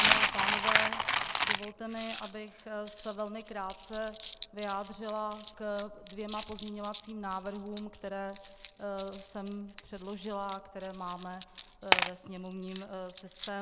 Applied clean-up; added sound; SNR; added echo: none; Coin (dropping); -4 dB; none.